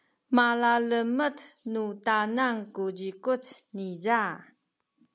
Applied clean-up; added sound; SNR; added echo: none; none; none; none.